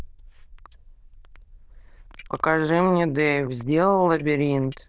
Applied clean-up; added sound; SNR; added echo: neural diffusion model UNIVERSE++.